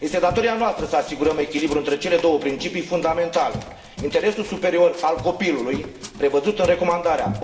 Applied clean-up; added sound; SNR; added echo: none; Run; 15 dB; reverberation time 1.0 s.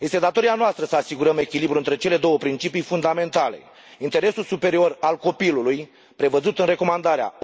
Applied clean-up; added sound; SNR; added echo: none; none; none; none.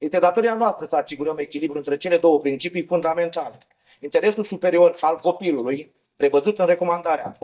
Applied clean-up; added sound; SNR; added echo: neural mask model DeepFilterNet 3.